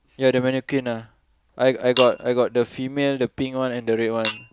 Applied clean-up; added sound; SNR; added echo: none; Chink, clink; 6 dB; none.